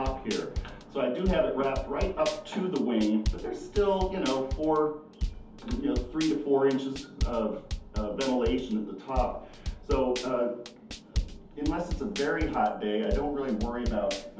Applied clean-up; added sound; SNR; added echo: none; Drum / Drum kit; 6 dB; reverberation time 0.6 s.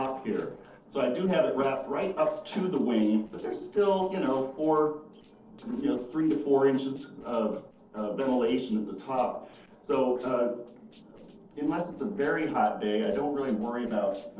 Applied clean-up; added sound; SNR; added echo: neural separator model SepFormer DNS4.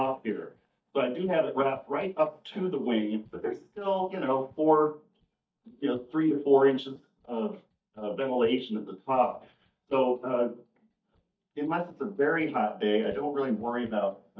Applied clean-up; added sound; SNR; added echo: neural mask model DeepFilterNet 3.